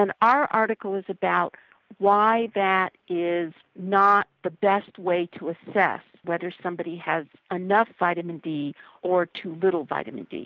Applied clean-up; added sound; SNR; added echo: neural mask model Resemble Enhance denoiser.